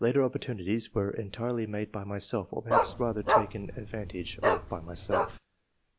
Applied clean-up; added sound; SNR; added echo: none; Bark; -3 dB; none.